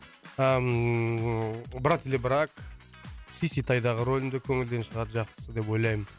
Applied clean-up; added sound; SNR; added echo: none; none; none; none.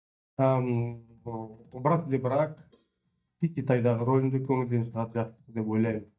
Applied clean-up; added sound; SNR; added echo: neural mask model DeepFilterNet 3.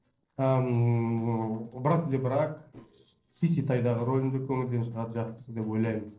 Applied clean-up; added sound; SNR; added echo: neural separator model SepFormer DNS4.